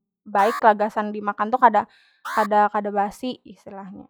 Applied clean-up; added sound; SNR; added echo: classical method log-MMSE.